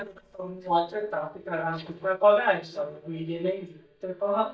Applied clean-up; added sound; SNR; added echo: neural mask model DeepFilterNet 3.